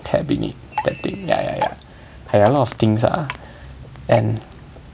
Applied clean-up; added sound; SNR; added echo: none; Drip; 13 dB; none.